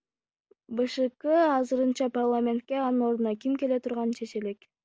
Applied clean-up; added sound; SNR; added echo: none; none; none; none.